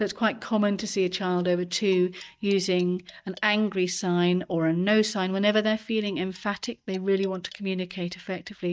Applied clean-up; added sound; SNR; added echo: neural mask model DeepFilterNet 3.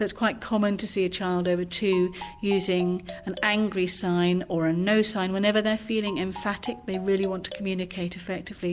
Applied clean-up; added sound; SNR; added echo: none; Marimba, xylophone; 16 dB; none.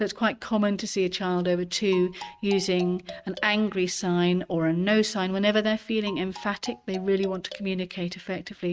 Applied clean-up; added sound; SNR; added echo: neural mask model RNNoise.